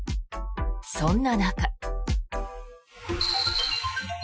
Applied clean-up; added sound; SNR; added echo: classical method Wiener filter.